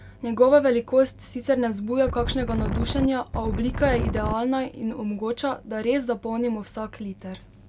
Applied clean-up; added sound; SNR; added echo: none; Wind; 3 dB; none.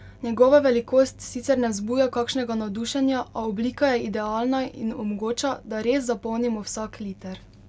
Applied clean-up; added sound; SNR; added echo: none; none; none; none.